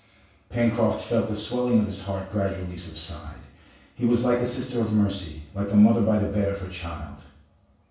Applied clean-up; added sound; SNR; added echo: none; none; none; reverberation time 0.7 s.